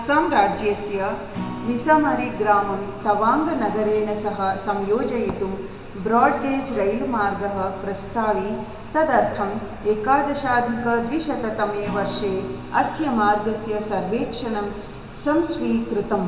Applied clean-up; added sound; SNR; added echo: none; Acoustic guitar; 18 dB; reverberation time 2.9 s.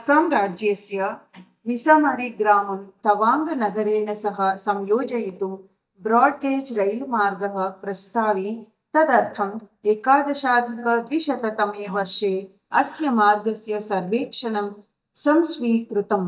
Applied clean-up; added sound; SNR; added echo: neural mask model DeepFilterNet 3.